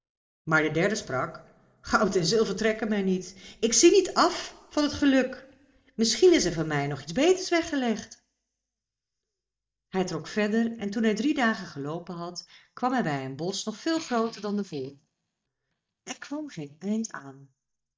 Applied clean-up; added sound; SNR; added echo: neural mask model DeepFilterNet 3.